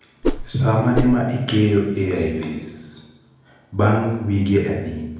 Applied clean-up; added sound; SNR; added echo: none; Whoosh, swoosh, swish; 2 dB; reverberation time 0.9 s.